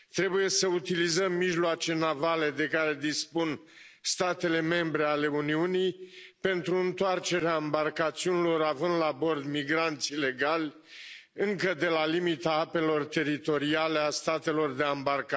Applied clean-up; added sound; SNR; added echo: none; none; none; none.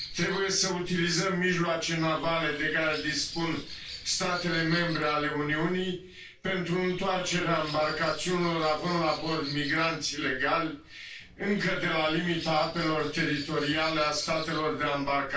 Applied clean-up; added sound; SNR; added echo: none; Bird; 13 dB; reverberation time 0.2 s.